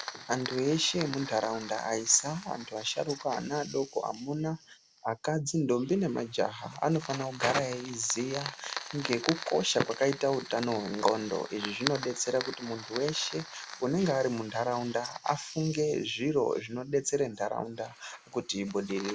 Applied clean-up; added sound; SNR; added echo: none; Fire; 11 dB; none.